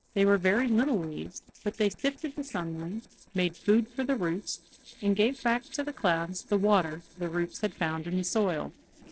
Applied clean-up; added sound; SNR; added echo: neural separator model SepFormer DNS4.